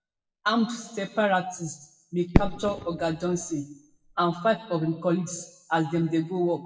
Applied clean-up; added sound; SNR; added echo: classical method WPE with log-MMSE.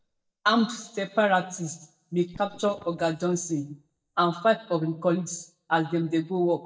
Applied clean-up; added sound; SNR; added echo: neural mask model DeepFilterNet 3.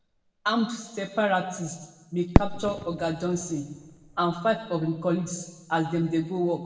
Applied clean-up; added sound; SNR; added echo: none; Fireworks; 4 dB; reverberation time 1.0 s.